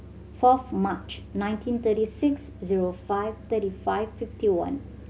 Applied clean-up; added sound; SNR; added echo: none; Musical instrument; 19 dB; none.